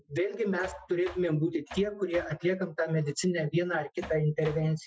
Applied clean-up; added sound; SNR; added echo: classical method Wiener filter.